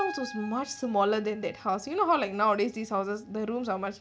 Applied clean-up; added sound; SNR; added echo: none; Piano; 17 dB; none.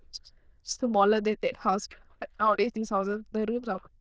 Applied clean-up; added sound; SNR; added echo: neural diffusion model UNIVERSE++.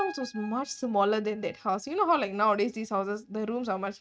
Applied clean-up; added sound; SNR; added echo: neural mask model RNNoise.